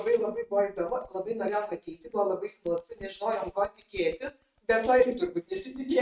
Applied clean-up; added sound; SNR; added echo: neural mask model RNNoise.